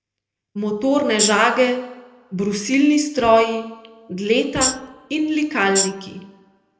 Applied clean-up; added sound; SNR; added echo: none; Tambourine; 2 dB; reverberation time 0.7 s.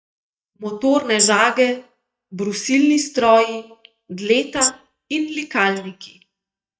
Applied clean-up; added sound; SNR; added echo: neural mask model DeepFilterNet 3.